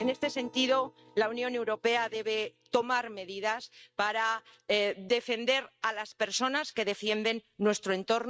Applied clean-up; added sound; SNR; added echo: neural mask model RNNoise.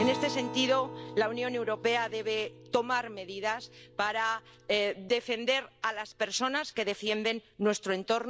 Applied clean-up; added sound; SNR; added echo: none; Acoustic guitar; 13 dB; none.